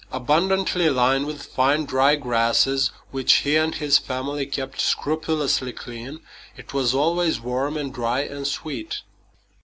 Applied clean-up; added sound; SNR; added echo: none; none; none; none.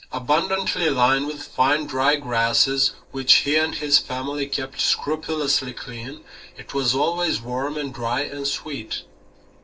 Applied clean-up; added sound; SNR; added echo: neural separator model SepFormer DNS4.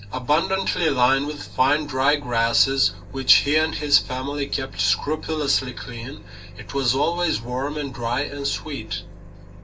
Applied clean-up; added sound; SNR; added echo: none; Microwave oven; 16 dB; reverberation time 0.2 s.